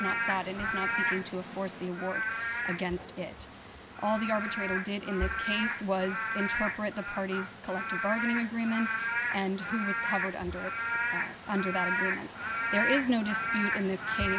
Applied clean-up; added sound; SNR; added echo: none; Rain / Frog; 0 dB; none.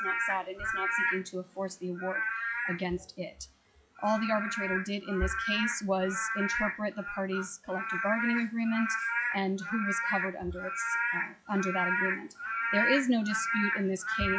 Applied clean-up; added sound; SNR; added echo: classical method log-MMSE.